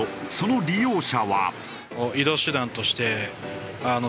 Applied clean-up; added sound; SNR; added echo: none; none; none; none.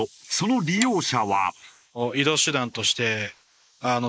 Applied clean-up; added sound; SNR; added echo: neural mask model Resemble Enhance denoiser.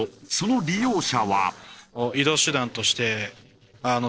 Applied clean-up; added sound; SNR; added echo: neural separator model SepFormer DNS4.